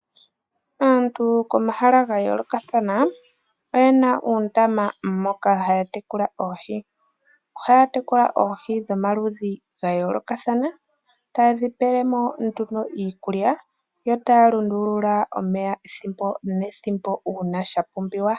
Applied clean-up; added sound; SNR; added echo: none; Cowbell; 17 dB; none.